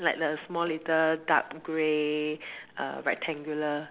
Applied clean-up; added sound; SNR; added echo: none; none; none; none.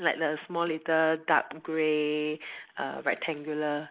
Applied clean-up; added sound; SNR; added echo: neural mask model Resemble Enhance denoiser.